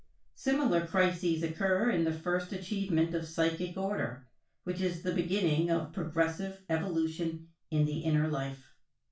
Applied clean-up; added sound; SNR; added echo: none; none; none; reverberation time 0.3 s.